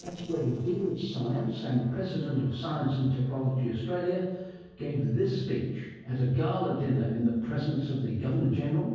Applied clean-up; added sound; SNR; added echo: neural separator model SepFormer DNS4.